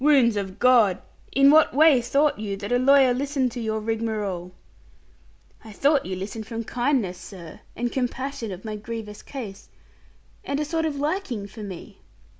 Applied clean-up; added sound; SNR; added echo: none; none; none; none.